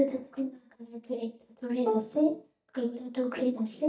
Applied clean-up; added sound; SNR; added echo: neural mask model DeepFilterNet 3.